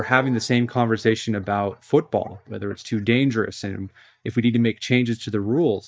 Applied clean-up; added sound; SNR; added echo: neural mask model DeepFilterNet 3.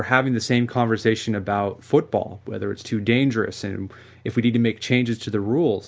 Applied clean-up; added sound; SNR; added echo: none; none; none; none.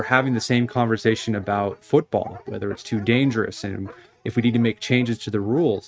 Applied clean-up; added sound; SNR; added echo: neural mask model RNNoise.